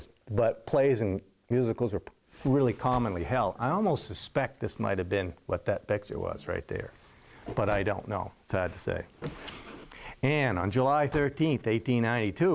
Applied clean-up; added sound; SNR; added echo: none; Car; 18 dB; none.